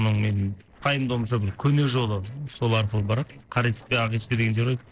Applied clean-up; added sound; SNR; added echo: neural separator model SepFormer DNS4.